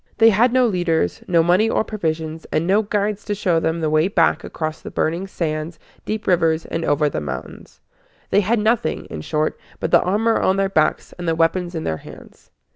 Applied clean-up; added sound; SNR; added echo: none; none; none; none.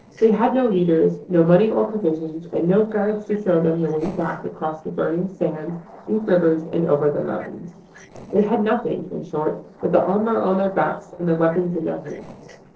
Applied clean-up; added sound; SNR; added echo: neural separator model SepFormer DNS4.